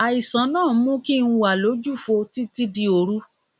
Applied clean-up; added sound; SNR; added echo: none; none; none; none.